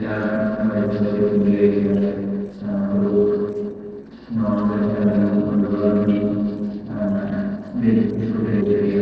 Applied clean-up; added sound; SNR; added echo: neural separator model SepFormer DNS4.